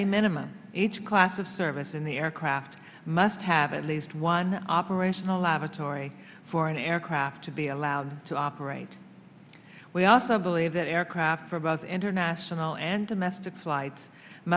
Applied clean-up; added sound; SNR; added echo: none; none; none; none.